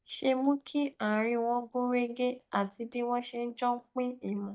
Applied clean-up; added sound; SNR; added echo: neural mask model DeepFilterNet 3.